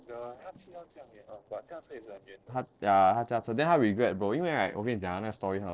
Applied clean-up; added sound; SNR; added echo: neural separator model SepFormer DNS4.